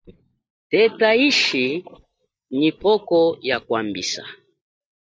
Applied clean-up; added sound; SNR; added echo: neural mask model DeepFilterNet 3.